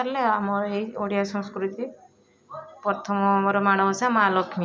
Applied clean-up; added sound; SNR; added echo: none; none; none; none.